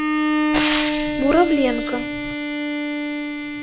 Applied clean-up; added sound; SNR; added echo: none; Frying (food) + Bowed string instrument; -3 dB; none.